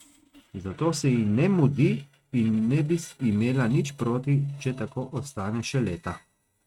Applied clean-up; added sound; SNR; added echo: neural mask model RNNoise.